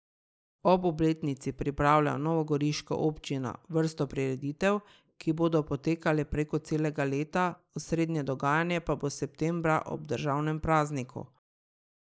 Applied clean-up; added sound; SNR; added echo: neural mask model Resemble Enhance denoiser.